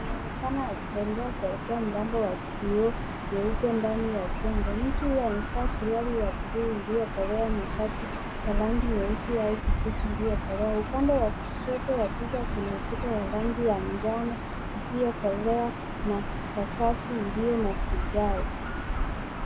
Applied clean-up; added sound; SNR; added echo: none; Gull, seagull / Ocean; 1 dB; none.